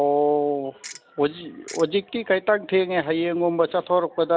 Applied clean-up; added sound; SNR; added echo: none; Ratchet, pawl; 18 dB; none.